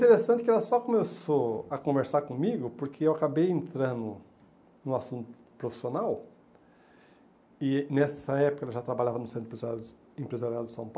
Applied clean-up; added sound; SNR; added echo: none; none; none; none.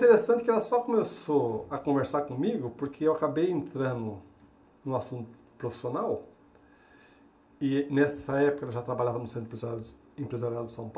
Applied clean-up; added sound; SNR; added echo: none; none; none; reverberation time 0.2 s.